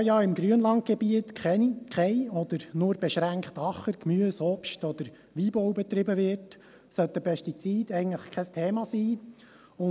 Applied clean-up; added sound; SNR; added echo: none; none; none; none.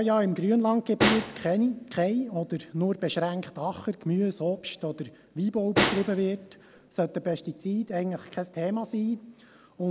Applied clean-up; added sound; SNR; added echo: none; Snare drum; 5 dB; none.